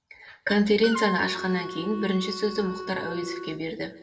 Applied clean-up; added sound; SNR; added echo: none; Wind instrument, woodwind instrument; 9 dB; reverberation time 1.5 s.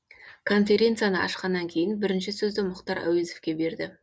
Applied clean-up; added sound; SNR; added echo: none; none; none; none.